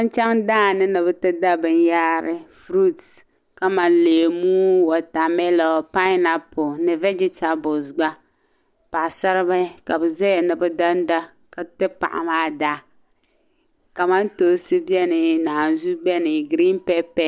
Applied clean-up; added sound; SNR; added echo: none; none; none; none.